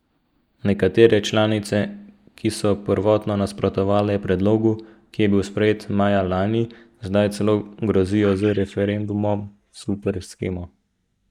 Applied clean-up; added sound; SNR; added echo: neural mask model DeepFilterNet 3.